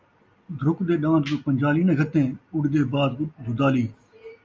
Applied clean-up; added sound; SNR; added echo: none; none; none; none.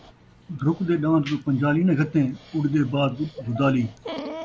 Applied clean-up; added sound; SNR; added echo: none; Dog; 17 dB; none.